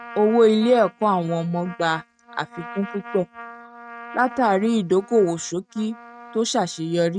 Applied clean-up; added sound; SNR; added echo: neural mask model RNNoise.